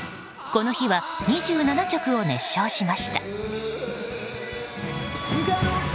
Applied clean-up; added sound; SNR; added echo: none; none; none; none.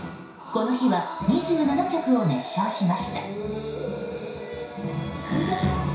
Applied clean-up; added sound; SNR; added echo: none; Wood; 15 dB; reverberation time 0.6 s.